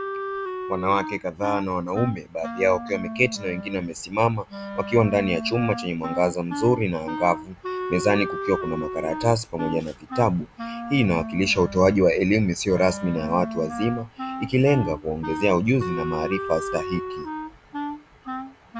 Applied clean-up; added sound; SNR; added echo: none; Wind instrument, woodwind instrument; 8 dB; none.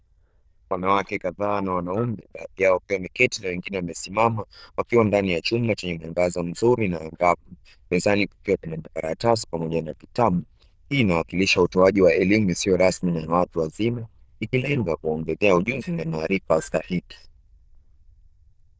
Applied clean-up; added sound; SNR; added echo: neural diffusion model UNIVERSE++.